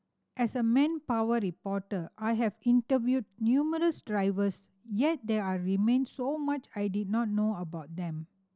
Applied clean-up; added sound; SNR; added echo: none; none; none; none.